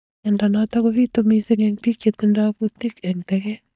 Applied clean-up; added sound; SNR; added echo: neural mask model DeepFilterNet 3.